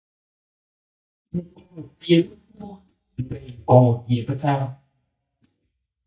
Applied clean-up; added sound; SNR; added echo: neural mask model DeepFilterNet 3.